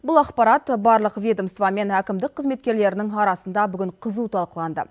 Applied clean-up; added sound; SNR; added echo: none; none; none; none.